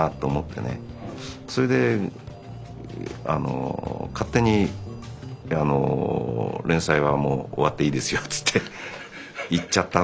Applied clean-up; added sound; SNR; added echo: none; none; none; none.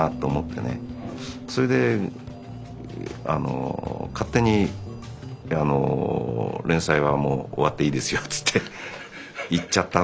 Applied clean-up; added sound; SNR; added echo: none; Piano; 18 dB; none.